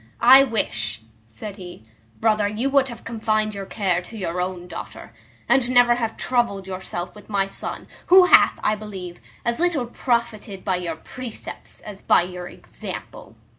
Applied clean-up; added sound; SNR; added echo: none; none; none; none.